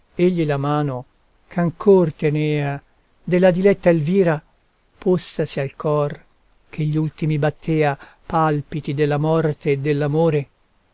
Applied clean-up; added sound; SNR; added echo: none; none; none; none.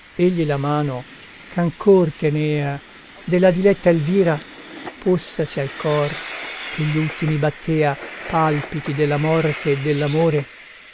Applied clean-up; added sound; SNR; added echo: none; Train; 15 dB; none.